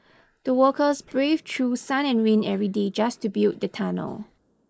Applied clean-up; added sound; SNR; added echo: neural mask model Resemble Enhance denoiser.